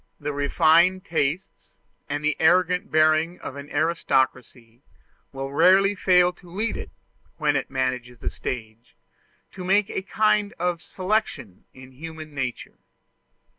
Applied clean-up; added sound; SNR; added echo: none; none; none; none.